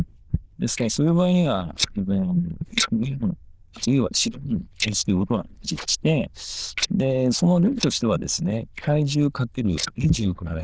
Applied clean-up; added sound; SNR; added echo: neural diffusion model UNIVERSE++.